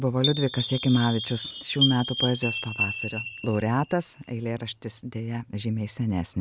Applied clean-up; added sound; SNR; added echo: none; Chime; 0 dB; none.